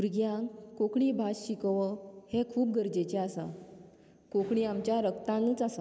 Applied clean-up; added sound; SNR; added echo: none; none; none; none.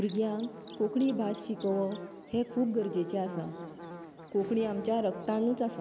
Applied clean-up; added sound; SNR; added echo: none; Buzz / Bird; 14 dB; none.